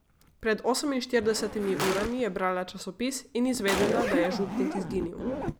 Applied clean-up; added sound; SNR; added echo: none; Gunshot, gunfire + Zipper (clothing); 4 dB; none.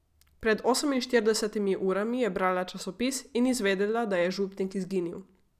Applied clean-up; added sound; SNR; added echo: none; none; none; none.